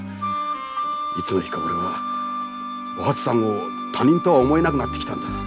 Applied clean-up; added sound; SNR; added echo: none; none; none; none.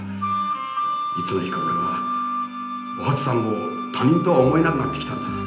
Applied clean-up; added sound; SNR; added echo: none; none; none; reverberation time 0.8 s.